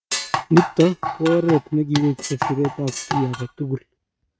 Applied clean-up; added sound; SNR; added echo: neural mask model RNNoise.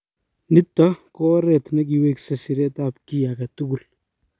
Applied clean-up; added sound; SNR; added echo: none; none; none; none.